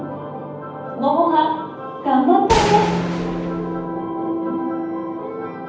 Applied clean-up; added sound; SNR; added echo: none; Gunshot, gunfire; 6 dB; reverberation time 0.9 s.